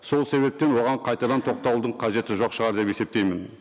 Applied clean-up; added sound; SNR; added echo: none; none; none; none.